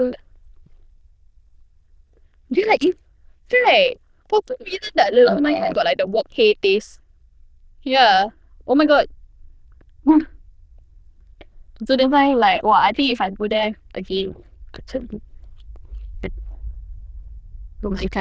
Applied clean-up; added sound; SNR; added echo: neural diffusion model UNIVERSE++.